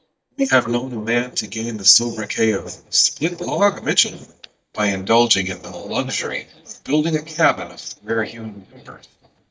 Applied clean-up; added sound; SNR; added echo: neural mask model DeepFilterNet 3.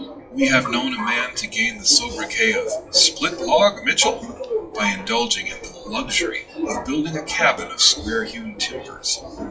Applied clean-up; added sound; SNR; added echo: classical method WPE with log-MMSE.